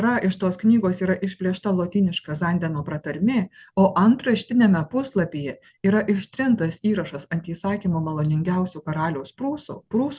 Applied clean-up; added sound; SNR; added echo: none; none; none; none.